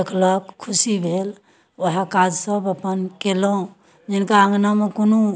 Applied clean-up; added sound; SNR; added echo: none; none; none; none.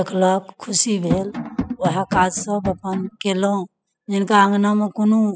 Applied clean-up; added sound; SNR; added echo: classical method spectral subtraction.